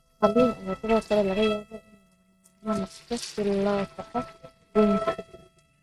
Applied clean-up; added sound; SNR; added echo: neural mask model RNNoise.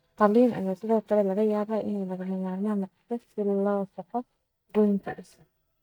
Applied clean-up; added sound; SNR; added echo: neural mask model DeepFilterNet 3.